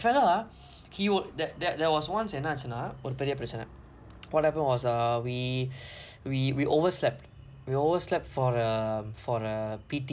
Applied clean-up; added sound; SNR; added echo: none; none; none; none.